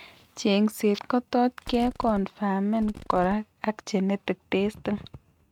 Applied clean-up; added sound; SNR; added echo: neural mask model RNNoise.